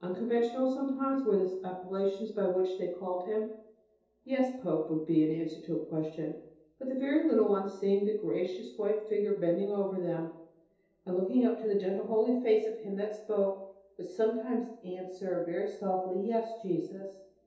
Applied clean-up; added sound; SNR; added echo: none; none; none; reverberation time 0.8 s.